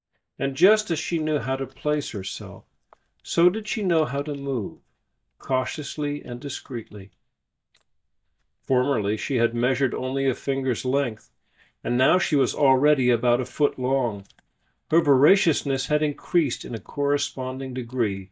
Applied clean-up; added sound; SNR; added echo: neural mask model DeepFilterNet 3.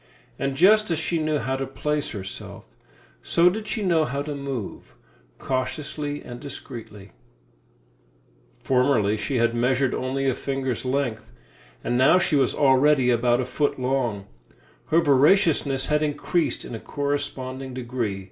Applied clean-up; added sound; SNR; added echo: none; none; none; none.